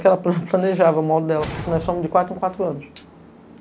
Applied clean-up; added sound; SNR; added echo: none; Whoosh, swoosh, swish; 15 dB; none.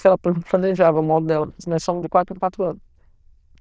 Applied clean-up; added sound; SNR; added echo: neural diffusion model UNIVERSE++.